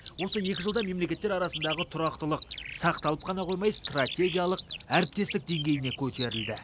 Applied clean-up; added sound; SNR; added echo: none; Bird vocalization, bird call, bird song; 5 dB; none.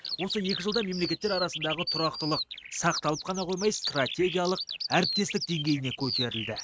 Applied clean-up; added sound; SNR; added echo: neural mask model RNNoise.